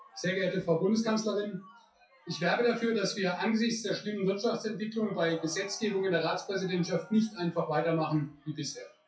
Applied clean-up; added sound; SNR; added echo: classical method WPE with log-MMSE.